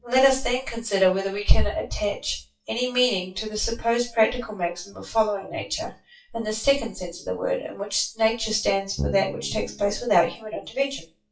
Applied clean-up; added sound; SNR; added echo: classical method WPE with log-MMSE.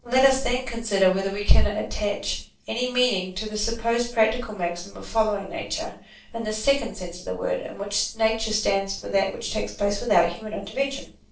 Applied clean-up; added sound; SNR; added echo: neural separator model SepFormer DNS4.